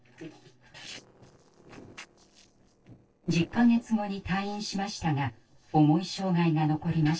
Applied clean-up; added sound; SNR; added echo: neural separator model SepFormer DNS4.